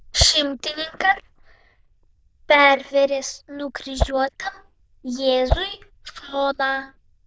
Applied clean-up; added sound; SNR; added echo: neural diffusion model UNIVERSE++.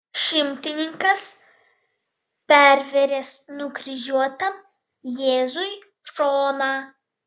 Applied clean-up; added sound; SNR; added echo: none; none; none; none.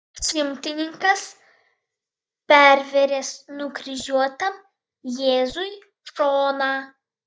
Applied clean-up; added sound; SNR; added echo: neural mask model DeepFilterNet 3.